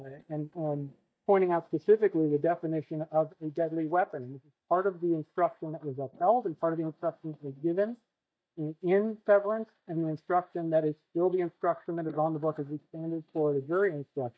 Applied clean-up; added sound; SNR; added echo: neural mask model DeepFilterNet 3.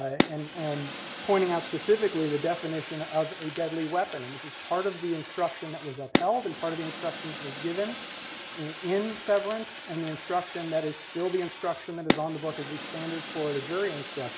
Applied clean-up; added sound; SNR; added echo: none; Fire; 5 dB; none.